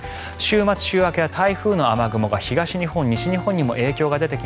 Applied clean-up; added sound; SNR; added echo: none; none; none; none.